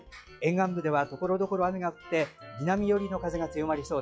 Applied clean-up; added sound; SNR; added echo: classical method log-MMSE.